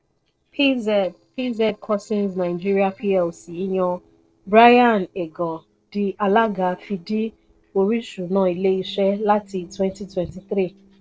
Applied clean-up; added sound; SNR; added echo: neural separator model SepFormer DNS4.